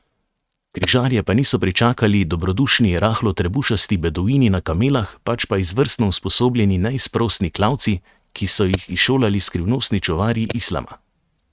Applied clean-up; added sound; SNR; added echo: neural mask model RNNoise.